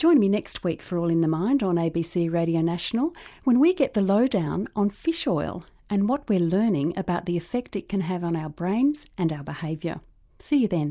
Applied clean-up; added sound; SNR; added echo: none; none; none; none.